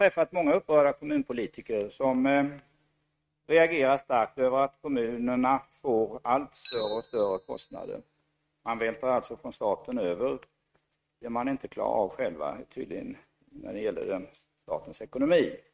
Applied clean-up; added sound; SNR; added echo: neural mask model RNNoise.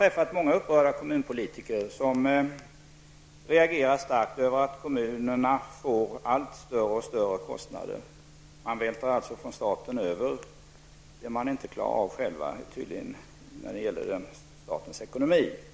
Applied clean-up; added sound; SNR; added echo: none; none; none; none.